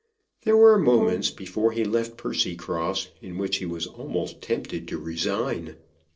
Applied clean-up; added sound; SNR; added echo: neural separator model SepFormer DNS4.